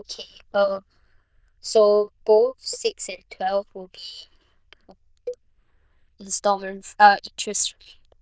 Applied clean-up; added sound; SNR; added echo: neural diffusion model UNIVERSE++.